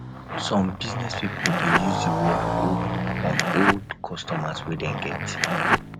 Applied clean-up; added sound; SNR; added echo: none; Zipper (clothing) + Motorcycle; -3 dB; none.